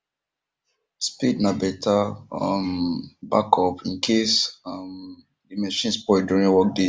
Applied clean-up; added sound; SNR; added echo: none; none; none; none.